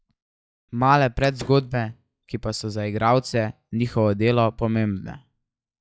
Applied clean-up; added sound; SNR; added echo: classical method log-MMSE.